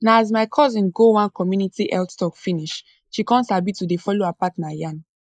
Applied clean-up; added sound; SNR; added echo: neural mask model Resemble Enhance denoiser.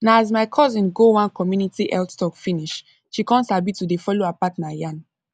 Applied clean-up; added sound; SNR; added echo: none; none; none; none.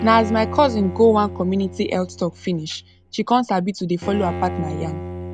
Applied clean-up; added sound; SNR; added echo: none; Bowed string instrument; 10 dB; none.